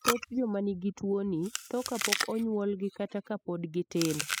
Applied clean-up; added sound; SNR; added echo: classical method spectral subtraction.